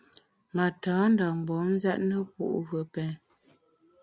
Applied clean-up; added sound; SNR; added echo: none; none; none; none.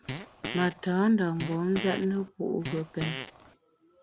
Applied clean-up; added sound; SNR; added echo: none; Fart; 9 dB; none.